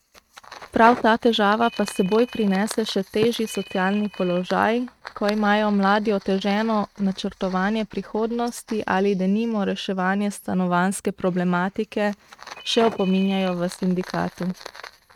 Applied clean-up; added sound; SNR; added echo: neural mask model RNNoise.